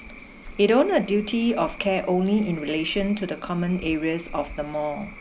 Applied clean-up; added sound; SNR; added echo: none; Cricket / Frog; 16 dB; none.